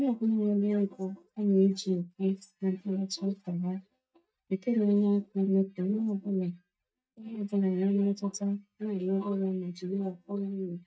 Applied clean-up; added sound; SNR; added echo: neural mask model DeepFilterNet 3.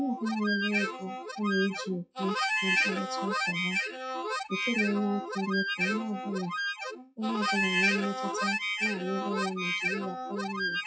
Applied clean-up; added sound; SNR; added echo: classical method WPE with log-MMSE.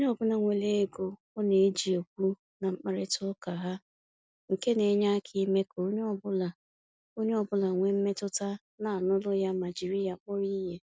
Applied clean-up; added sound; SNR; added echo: none; none; none; none.